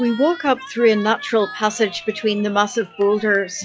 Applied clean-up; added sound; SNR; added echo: classical method log-MMSE.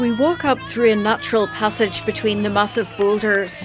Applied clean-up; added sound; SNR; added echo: none; Cheering; 16 dB; none.